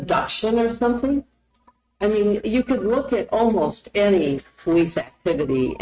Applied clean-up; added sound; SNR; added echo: neural mask model RNNoise.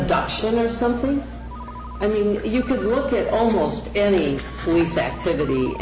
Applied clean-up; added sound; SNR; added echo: none; Ringtone; 19 dB; none.